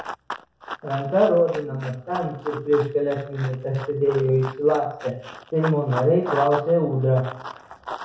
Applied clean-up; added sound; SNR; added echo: none; Run; 12 dB; reverberation time 0.6 s.